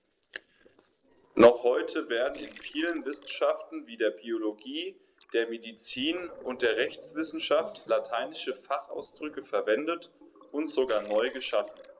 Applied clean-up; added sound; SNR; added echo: neural separator model SepFormer DNS4.